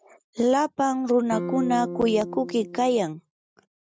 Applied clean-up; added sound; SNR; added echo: neural mask model RNNoise.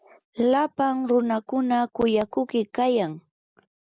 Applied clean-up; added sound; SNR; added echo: none; none; none; none.